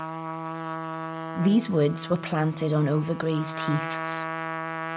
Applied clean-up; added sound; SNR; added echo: none; Trumpet; 7 dB; none.